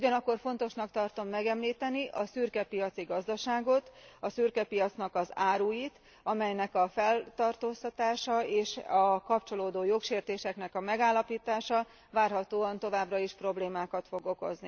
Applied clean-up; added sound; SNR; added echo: none; none; none; none.